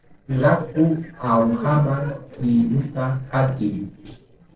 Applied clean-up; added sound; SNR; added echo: neural separator model SepFormer DNS4.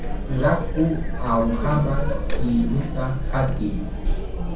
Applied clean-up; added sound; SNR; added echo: none; Chatter; -1 dB; reverberation time 0.5 s.